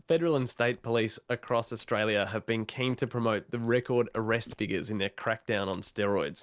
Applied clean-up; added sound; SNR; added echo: neural separator model SepFormer DNS4.